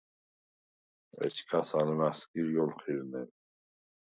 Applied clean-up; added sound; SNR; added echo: neural mask model Resemble Enhance denoiser.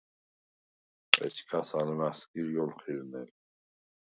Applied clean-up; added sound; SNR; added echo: none; Shatter; 0 dB; none.